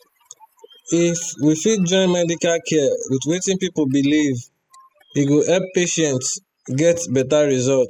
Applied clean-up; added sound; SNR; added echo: classical method spectral subtraction.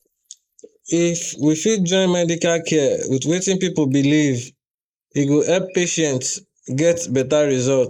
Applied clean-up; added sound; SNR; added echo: neural mask model Resemble Enhance denoiser.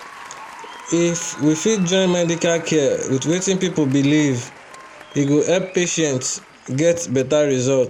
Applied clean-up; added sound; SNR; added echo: none; Applause; 20 dB; none.